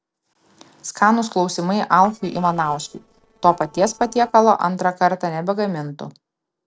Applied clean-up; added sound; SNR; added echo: neural separator model SepFormer DNS4.